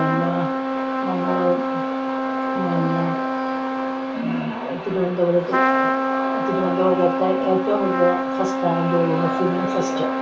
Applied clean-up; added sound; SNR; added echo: none; Trumpet; 0 dB; reverberation time 0.2 s.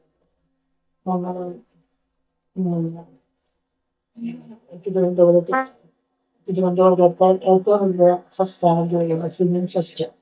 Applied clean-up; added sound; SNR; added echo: neural mask model DeepFilterNet 3.